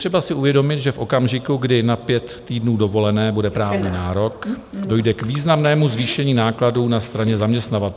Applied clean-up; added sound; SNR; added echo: none; Bicycle; 15 dB; none.